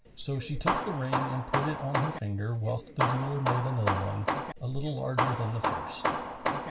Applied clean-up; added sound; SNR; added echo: none; Hammer; 0 dB; reverberation time 0.2 s.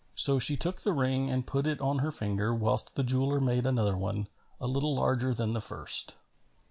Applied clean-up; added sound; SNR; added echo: none; none; none; none.